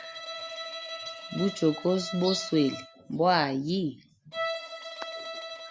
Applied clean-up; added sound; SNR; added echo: none; Bowed string instrument; 9 dB; none.